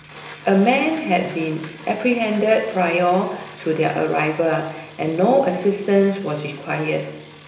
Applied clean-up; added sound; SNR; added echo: none; Bicycle; 16 dB; reverberation time 0.9 s.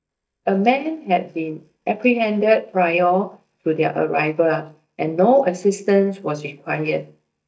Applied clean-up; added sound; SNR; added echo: neural mask model DeepFilterNet 3.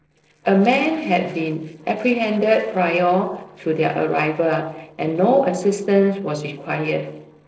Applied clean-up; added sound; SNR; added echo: neural separator model SepFormer DNS4.